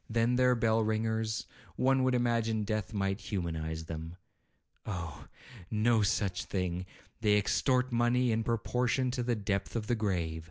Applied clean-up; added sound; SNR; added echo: none; none; none; none.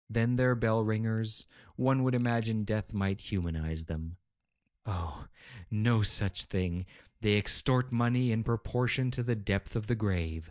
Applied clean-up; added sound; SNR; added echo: neural mask model DeepFilterNet 3.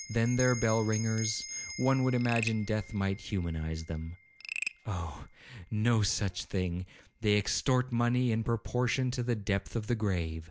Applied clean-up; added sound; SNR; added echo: none; Frog + Bell; 14 dB; none.